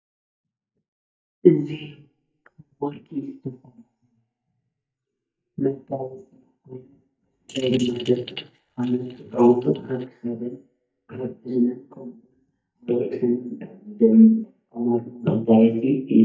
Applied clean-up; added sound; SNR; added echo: neural mask model DeepFilterNet 3.